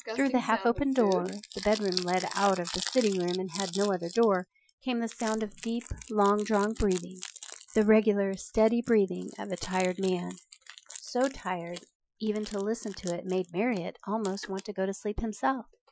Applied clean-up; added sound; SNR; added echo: classical method Wiener filter.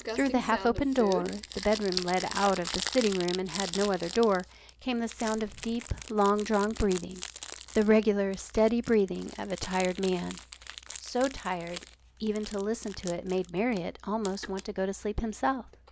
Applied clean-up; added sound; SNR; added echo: none; Crumpling, crinkling; 12 dB; none.